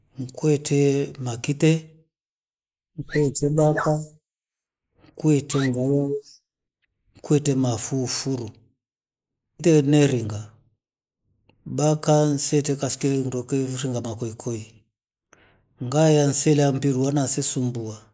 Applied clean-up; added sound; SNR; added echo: neural mask model Resemble Enhance denoiser.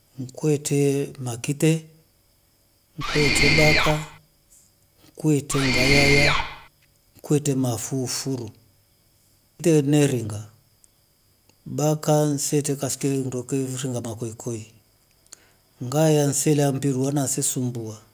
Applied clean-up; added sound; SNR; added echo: none; Mechanisms; -4 dB; none.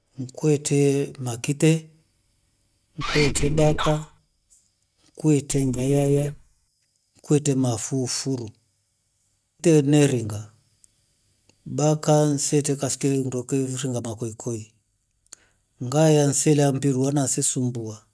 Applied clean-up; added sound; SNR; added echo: neural mask model DeepFilterNet 3.